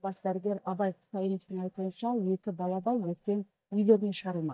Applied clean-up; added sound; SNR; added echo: neural mask model DeepFilterNet 3.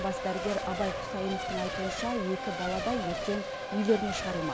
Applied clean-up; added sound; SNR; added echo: none; Race car, auto racing / Accelerating, revving, vroom / Mechanisms; 2 dB; none.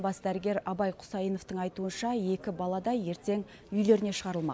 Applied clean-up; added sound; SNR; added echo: none; none; none; none.